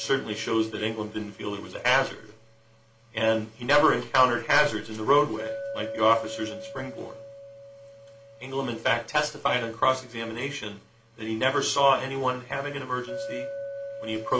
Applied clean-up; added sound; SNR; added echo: none; Chink, clink; 14 dB; reverberation time 0.2 s.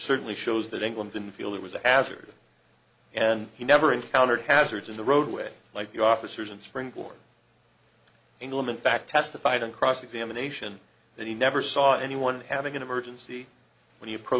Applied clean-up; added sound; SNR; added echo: none; none; none; none.